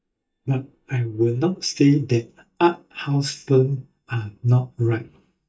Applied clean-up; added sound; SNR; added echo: neural mask model DeepFilterNet 3.